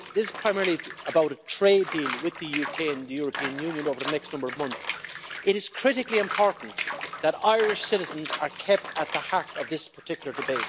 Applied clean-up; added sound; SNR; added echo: none; Bathtub (filling or washing) / Water; 8 dB; none.